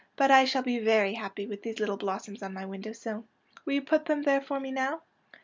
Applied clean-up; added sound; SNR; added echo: none; none; none; none.